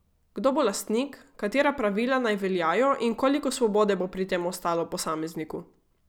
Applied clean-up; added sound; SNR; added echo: none; none; none; none.